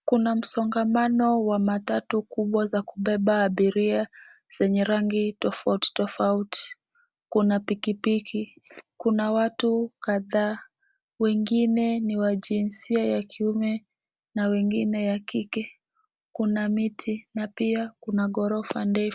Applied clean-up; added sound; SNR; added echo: none; none; none; none.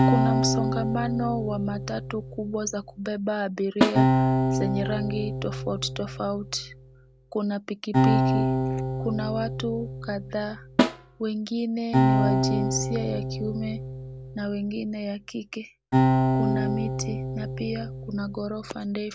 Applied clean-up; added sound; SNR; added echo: none; Snare drum + Acoustic guitar; -4 dB; none.